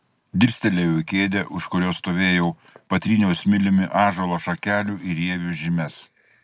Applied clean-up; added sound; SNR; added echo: none; none; none; none.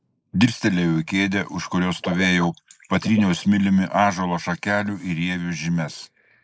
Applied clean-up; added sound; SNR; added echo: neural mask model Resemble Enhance denoiser.